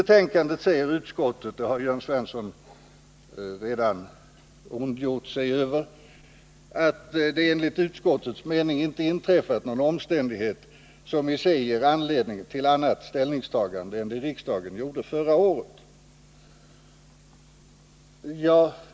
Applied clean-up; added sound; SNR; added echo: none; none; none; none.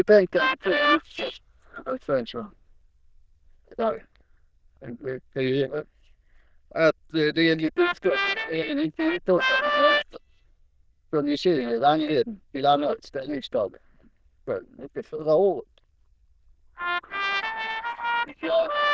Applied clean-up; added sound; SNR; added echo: neural diffusion model UNIVERSE++.